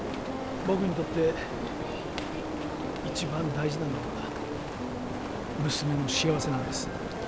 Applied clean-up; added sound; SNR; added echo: none; Rain; 4 dB; none.